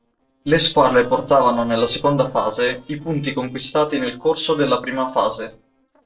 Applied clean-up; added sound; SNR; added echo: neural separator model SepFormer DNS4.